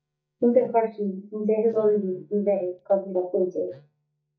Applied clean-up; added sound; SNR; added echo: neural mask model DeepFilterNet 3.